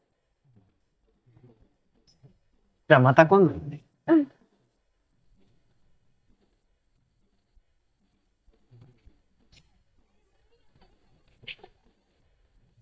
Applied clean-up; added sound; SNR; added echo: neural mask model DeepFilterNet 3.